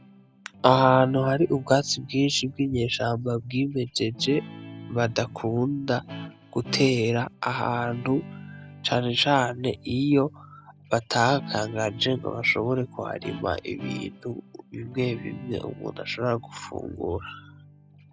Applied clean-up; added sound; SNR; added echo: none; Guitar; 16 dB; none.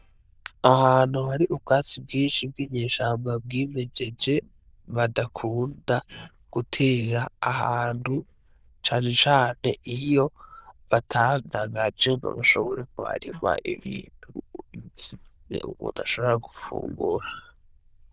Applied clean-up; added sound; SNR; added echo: neural diffusion model UNIVERSE++.